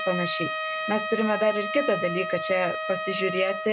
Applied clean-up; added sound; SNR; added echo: none; Trumpet; 4 dB; none.